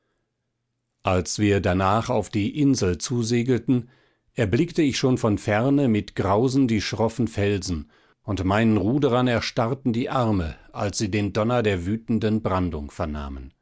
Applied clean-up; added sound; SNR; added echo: none; none; none; none.